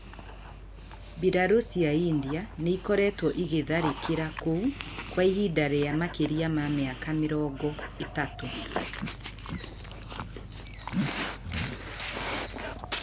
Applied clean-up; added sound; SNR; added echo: none; Dog; 7 dB; none.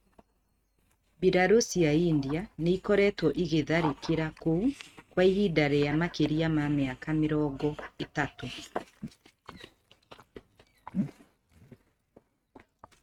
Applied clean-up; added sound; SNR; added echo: neural mask model RNNoise.